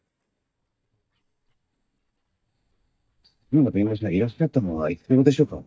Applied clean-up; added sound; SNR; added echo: neural mask model DeepFilterNet 3.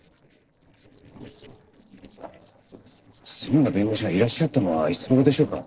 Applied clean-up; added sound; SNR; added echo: neural separator model SepFormer DNS4.